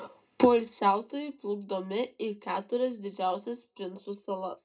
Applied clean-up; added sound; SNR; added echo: none; none; none; reverberation time 0.2 s.